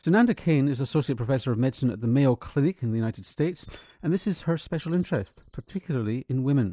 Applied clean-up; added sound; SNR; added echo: neural mask model DeepFilterNet 3.